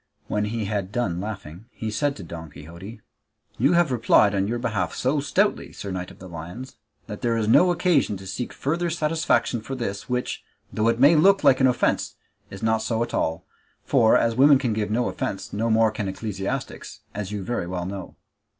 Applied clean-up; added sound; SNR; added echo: none; none; none; none.